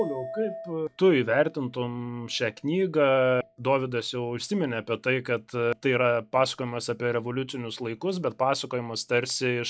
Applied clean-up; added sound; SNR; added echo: classical method log-MMSE.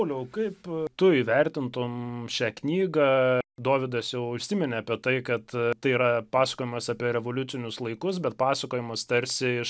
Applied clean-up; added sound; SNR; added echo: none; none; none; none.